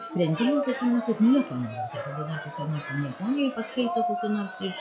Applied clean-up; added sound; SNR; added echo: classical method log-MMSE.